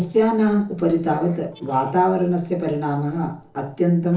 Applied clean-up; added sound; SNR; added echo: neural separator model SepFormer DNS4.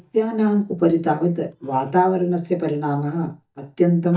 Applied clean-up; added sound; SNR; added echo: neural mask model DeepFilterNet 3.